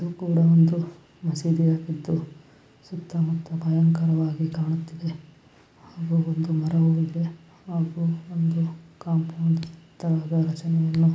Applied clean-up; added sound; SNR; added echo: none; none; none; none.